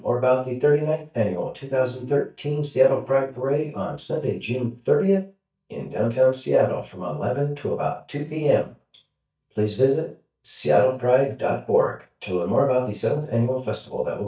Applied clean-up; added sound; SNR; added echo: neural mask model DeepFilterNet 3.